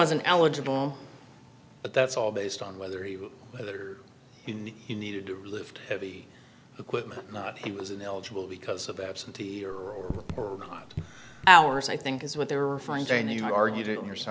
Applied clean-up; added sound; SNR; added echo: none; Raindrop / Drip; 11 dB; none.